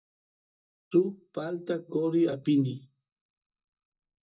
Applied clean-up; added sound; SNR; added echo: neural mask model DeepFilterNet 3.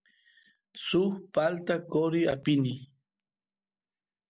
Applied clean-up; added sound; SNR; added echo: none; none; none; none.